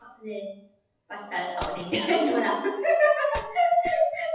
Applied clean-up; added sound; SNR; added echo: classical method WPE with log-MMSE.